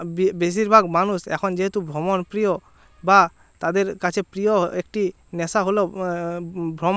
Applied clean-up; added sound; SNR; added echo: none; none; none; none.